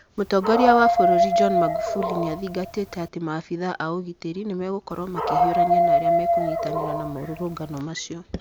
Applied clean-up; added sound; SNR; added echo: none; Dog; -4 dB; none.